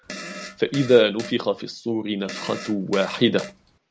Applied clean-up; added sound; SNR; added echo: none; Fart; 15 dB; none.